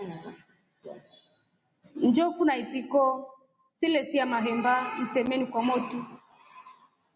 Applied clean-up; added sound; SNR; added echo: none; none; none; none.